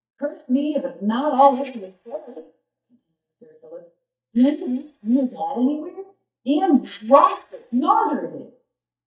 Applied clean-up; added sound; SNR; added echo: neural mask model DeepFilterNet 3.